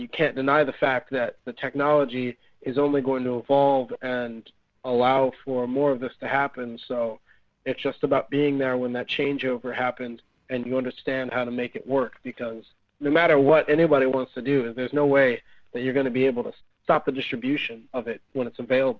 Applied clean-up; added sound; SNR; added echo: none; none; none; none.